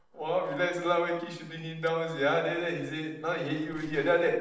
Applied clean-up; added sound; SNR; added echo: neural separator model SepFormer DNS4.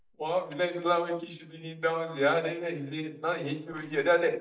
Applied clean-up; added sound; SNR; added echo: neural mask model DeepFilterNet 3.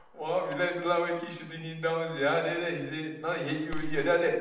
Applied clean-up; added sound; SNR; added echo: none; Gunshot, gunfire; 11 dB; reverberation time 0.8 s.